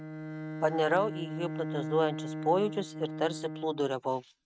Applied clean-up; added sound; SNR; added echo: neural mask model RNNoise.